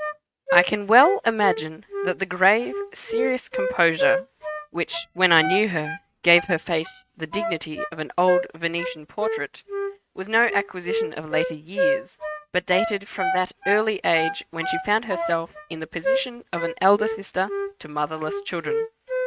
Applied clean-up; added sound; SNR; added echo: neural mask model RNNoise.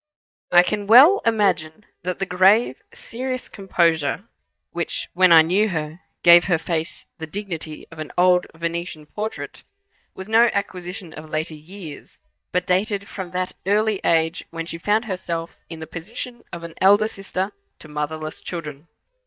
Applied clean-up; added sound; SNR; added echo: neural mask model DeepFilterNet 3.